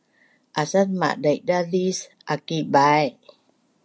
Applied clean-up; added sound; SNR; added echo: none; none; none; none.